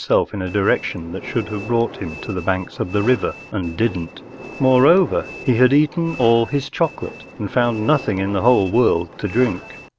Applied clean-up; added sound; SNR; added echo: none; Train; 16 dB; none.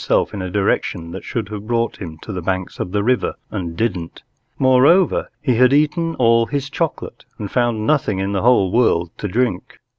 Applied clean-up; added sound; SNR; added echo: none; none; none; none.